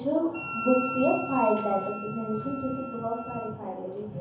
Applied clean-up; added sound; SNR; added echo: none; Wind instrument, woodwind instrument; 8 dB; reverberation time 0.7 s.